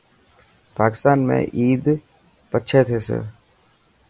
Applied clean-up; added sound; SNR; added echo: none; none; none; none.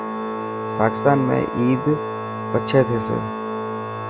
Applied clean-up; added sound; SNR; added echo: none; Organ; 4 dB; none.